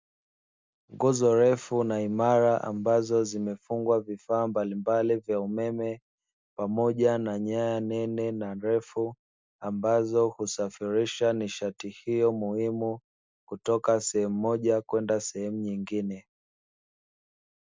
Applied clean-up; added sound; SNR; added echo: none; none; none; none.